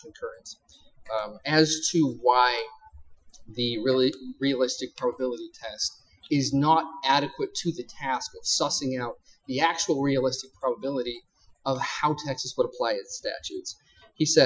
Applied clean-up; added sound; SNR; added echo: classical method Wiener filter.